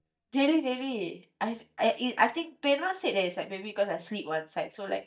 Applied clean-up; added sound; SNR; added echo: neural mask model DeepFilterNet 3.